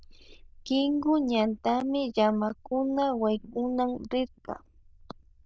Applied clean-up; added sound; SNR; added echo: neural diffusion model UNIVERSE++.